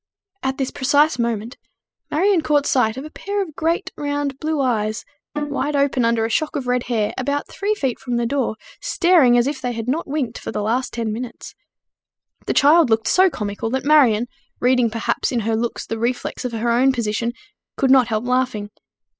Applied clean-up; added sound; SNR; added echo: classical method spectral subtraction.